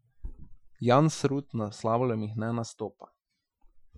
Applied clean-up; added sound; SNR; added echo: classical method Wiener filter.